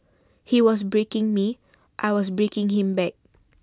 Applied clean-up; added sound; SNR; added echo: none; none; none; none.